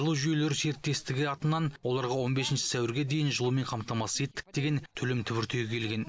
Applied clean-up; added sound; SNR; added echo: none; none; none; none.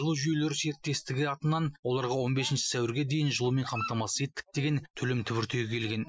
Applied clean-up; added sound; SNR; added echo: classical method Wiener filter.